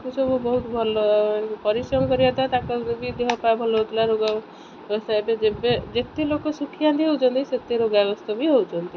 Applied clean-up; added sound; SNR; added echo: none; none; none; none.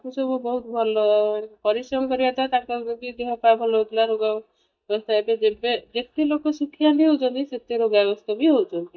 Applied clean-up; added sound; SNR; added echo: neural mask model DeepFilterNet 3.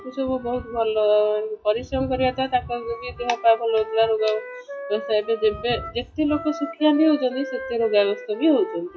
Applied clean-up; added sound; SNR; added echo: classical method WPE with log-MMSE.